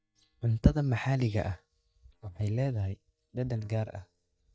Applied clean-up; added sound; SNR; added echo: neural mask model DeepFilterNet 3.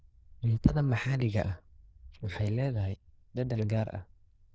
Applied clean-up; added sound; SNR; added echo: neural diffusion model UNIVERSE++.